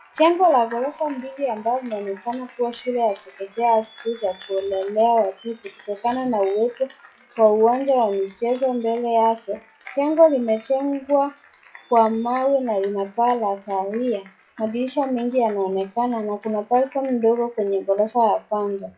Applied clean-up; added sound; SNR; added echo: classical method log-MMSE.